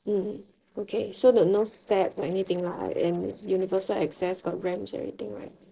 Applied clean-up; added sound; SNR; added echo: neural separator model SepFormer DNS4.